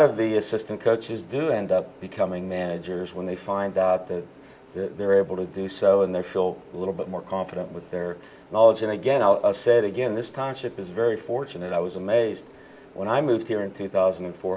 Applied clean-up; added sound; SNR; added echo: none; none; none; none.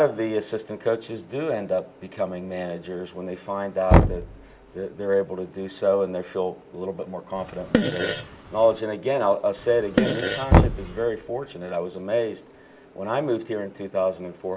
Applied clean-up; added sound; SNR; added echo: none; Knock + Fart; -1 dB; none.